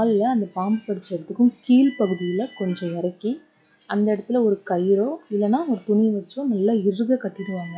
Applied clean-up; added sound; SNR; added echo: classical method log-MMSE.